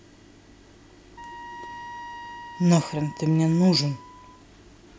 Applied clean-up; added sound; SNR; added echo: none; Wind instrument, woodwind instrument; 15 dB; none.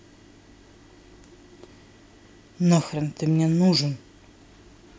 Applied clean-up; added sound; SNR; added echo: none; none; none; none.